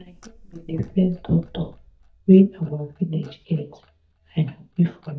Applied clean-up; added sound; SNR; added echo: neural mask model DeepFilterNet 3.